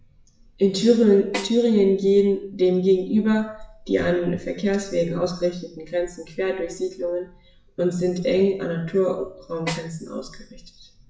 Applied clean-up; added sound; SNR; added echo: classical method WPE with log-MMSE.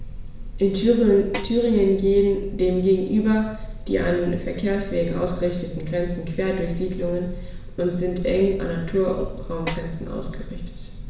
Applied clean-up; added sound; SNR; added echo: none; Snare drum; 15 dB; reverberation time 0.7 s.